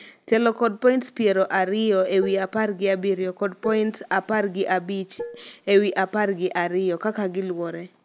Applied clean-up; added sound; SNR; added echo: none; Dishes, pots, and pans; 15 dB; none.